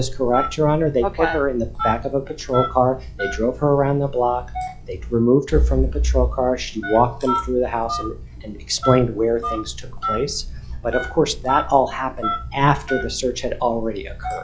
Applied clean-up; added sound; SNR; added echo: classical method log-MMSE.